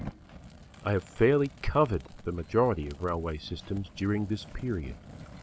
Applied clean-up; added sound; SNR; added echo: none; Fire; 17 dB; none.